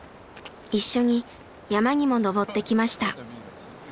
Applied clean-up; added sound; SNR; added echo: none; none; none; none.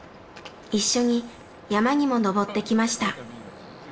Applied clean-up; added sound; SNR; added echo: none; none; none; reverberation time 0.6 s.